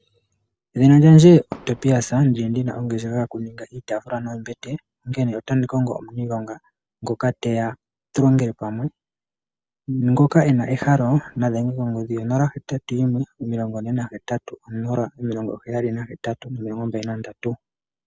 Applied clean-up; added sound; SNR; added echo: none; Fireworks; 19 dB; none.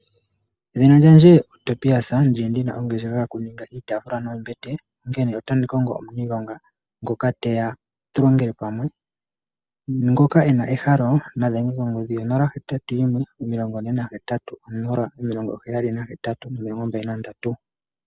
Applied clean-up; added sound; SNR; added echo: none; none; none; none.